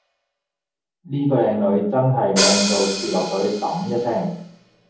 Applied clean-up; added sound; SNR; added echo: none; Hi-hat; 7 dB; reverberation time 0.7 s.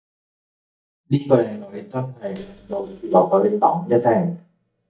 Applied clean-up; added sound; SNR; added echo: neural mask model DeepFilterNet 3.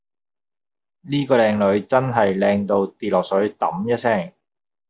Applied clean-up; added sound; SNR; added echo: none; none; none; none.